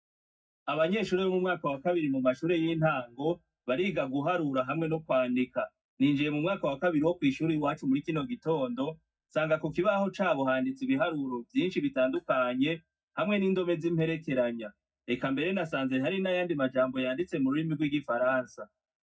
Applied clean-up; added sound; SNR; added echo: neural mask model DeepFilterNet 3.